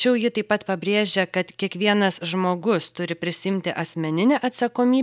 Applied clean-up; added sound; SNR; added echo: none; none; none; none.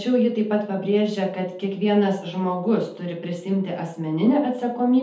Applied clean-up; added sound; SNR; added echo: none; none; none; reverberation time 0.6 s.